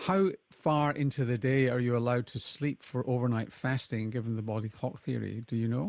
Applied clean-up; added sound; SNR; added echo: none; none; none; none.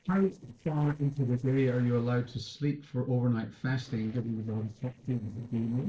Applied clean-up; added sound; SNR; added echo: neural separator model SepFormer DNS4.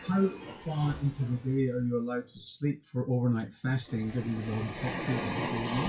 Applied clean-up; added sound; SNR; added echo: classical method WPE with log-MMSE.